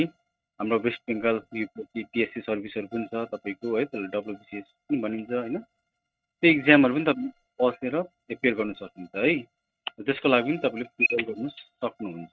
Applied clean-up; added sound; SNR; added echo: neural mask model RNNoise.